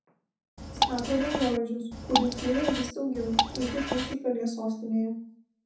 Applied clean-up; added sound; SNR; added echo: none; Drip / Water; 0 dB; reverberation time 0.6 s.